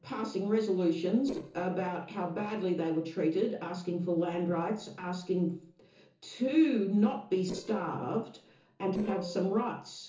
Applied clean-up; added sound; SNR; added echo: neural separator model SepFormer DNS4.